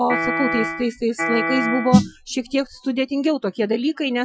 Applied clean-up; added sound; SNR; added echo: classical method Wiener filter.